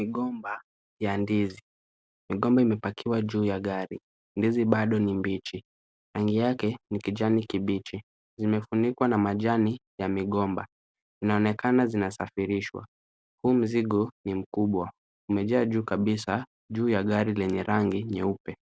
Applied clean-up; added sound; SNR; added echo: none; none; none; none.